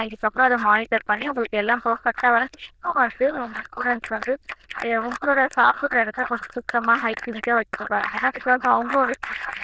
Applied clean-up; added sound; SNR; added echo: neural diffusion model UNIVERSE++.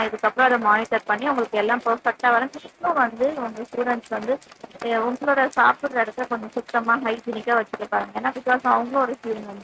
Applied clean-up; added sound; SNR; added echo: neural mask model RNNoise.